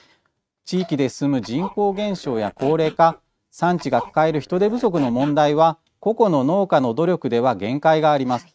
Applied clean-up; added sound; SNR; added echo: neural mask model RNNoise.